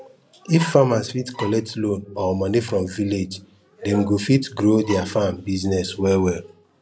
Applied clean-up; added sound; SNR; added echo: none; Bowed string instrument; 15 dB; none.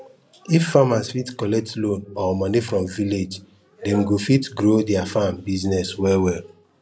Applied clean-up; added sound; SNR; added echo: none; none; none; none.